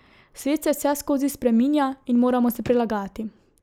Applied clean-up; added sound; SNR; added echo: neural mask model Resemble Enhance denoiser.